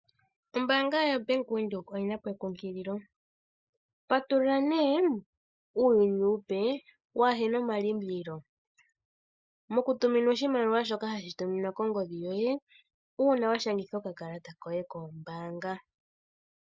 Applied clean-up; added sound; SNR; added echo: neural mask model Resemble Enhance denoiser.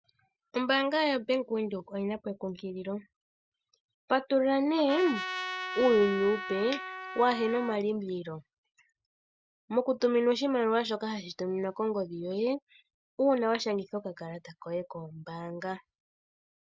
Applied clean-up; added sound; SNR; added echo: none; Trumpet; 8 dB; none.